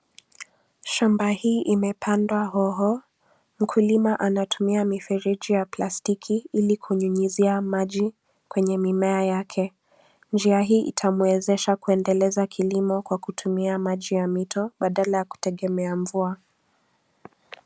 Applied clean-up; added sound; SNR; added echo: none; none; none; none.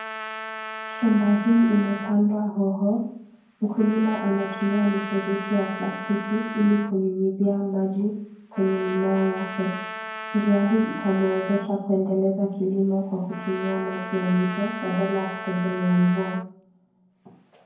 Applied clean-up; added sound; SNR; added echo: none; Trumpet; 12 dB; reverberation time 0.9 s.